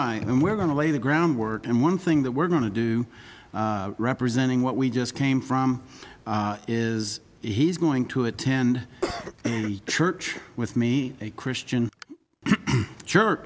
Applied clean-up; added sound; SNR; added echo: none; Cough; 14 dB; none.